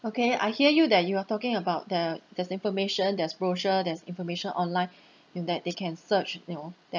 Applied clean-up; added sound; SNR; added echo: none; none; none; none.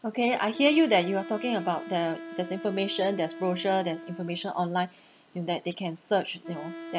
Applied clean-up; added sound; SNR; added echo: none; Wind instrument, woodwind instrument; 14 dB; none.